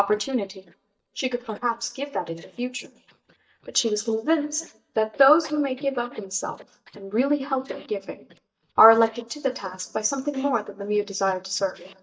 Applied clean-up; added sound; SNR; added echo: neural mask model DeepFilterNet 3.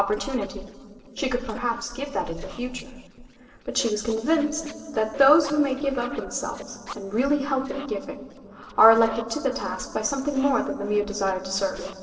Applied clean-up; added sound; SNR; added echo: neural separator model SepFormer DNS4.